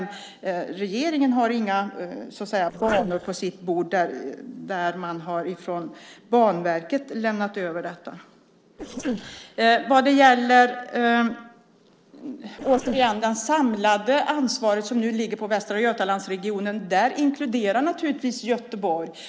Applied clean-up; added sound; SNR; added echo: neural separator model SepFormer DNS4.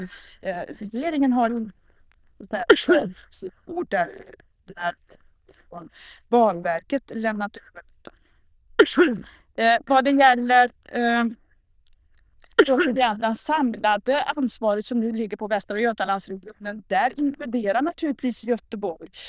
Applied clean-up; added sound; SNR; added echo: neural diffusion model UNIVERSE++.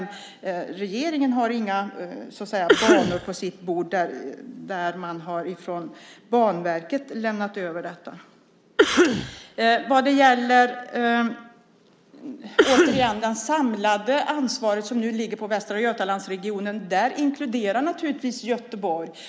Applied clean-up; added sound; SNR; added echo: none; Cough; -2 dB; none.